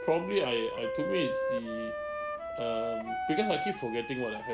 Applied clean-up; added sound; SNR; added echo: none; Wind instrument, woodwind instrument; 2 dB; none.